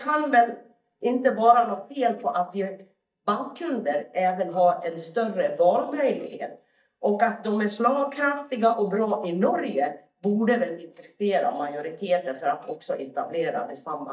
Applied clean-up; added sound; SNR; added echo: neural mask model DeepFilterNet 3.